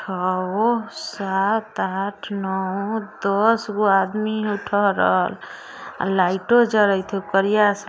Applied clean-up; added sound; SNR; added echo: none; none; none; none.